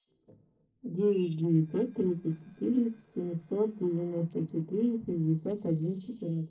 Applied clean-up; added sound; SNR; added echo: neural separator model SepFormer DNS4.